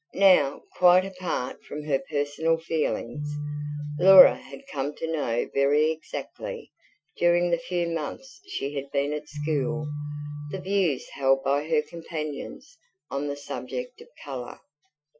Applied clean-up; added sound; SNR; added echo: classical method Wiener filter.